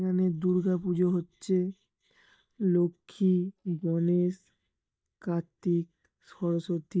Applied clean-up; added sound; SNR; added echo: neural mask model DeepFilterNet 3.